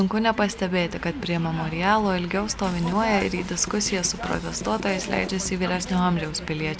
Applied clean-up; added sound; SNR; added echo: none; Drum kit; 15 dB; none.